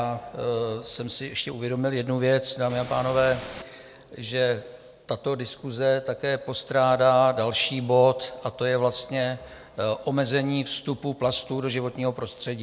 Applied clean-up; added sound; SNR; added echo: none; Ocean / Boat, Water vehicle; 13 dB; none.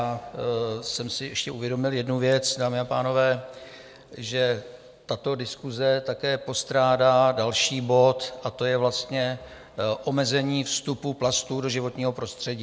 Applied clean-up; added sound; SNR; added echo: none; none; none; none.